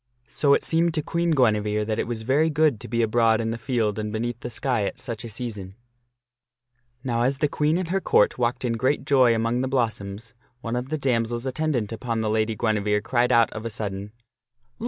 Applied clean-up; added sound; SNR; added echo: none; none; none; none.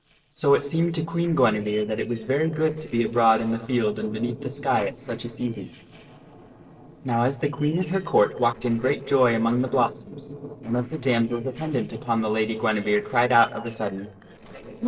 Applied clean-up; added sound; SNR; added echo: neural separator model SepFormer DNS4.